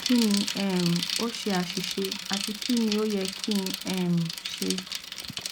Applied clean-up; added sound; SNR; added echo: none; Bicycle; 5 dB; none.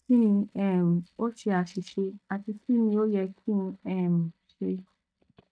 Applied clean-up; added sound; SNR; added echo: neural mask model DeepFilterNet 3.